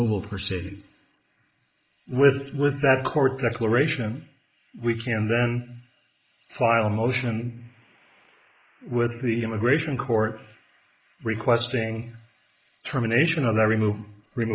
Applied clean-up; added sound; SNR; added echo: neural mask model Resemble Enhance denoiser.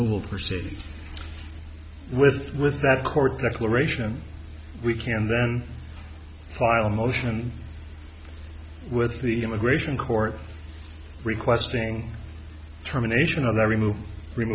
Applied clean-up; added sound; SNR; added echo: none; none; none; none.